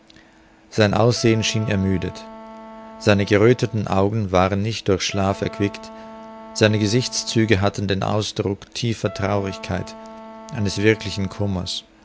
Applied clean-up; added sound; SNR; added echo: none; Wind instrument, woodwind instrument; 19 dB; none.